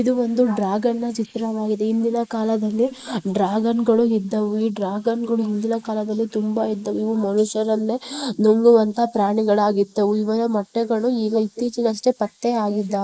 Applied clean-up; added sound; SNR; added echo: neural mask model Resemble Enhance denoiser.